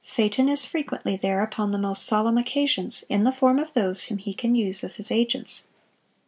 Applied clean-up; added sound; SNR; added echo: none; none; none; none.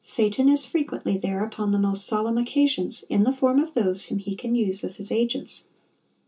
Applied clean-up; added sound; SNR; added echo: none; none; none; reverberation time 0.2 s.